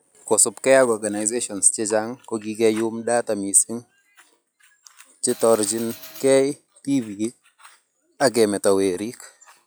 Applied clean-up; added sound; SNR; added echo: classical method log-MMSE.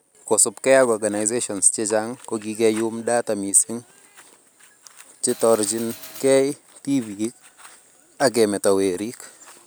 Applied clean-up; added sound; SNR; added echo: none; Mechanisms; 16 dB; none.